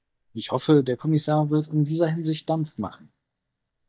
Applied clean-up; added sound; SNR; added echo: neural mask model DeepFilterNet 3.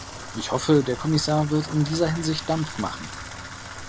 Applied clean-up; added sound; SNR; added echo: none; Bathtub (filling or washing) / Water tap, faucet; 12 dB; none.